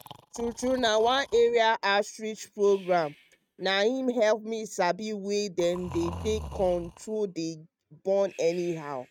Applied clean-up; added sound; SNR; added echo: neural mask model RNNoise.